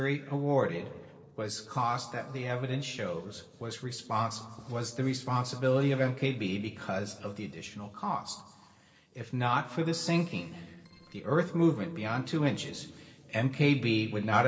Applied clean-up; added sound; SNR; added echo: neural separator model SepFormer DNS4.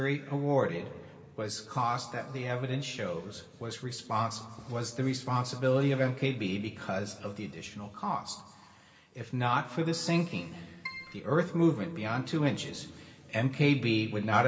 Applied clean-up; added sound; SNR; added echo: none; Keyboard (musical); 11 dB; reverberation time 2.5 s.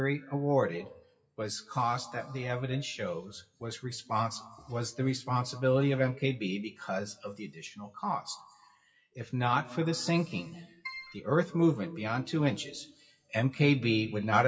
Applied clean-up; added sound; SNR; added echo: classical method WPE with log-MMSE.